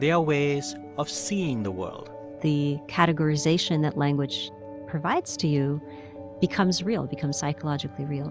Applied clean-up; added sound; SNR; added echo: none; none; none; none.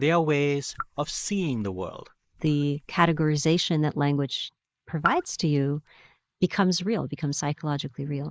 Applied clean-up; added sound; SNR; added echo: neural mask model Resemble Enhance denoiser.